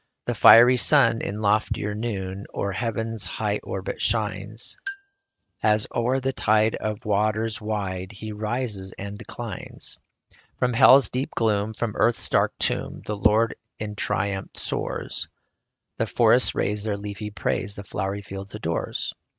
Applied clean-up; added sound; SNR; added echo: neural mask model RNNoise.